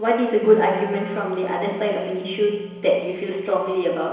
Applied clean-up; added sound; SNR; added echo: none; Wind instrument, woodwind instrument; 15 dB; reverberation time 1.0 s.